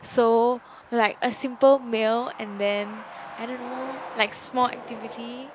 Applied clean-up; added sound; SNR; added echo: none; Truck; 16 dB; none.